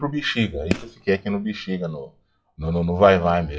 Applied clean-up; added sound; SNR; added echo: classical method WPE with log-MMSE.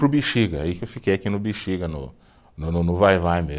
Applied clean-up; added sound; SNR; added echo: none; none; none; none.